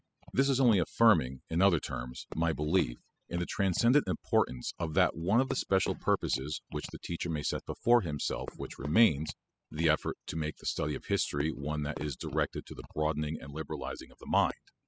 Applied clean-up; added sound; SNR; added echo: classical method spectral subtraction.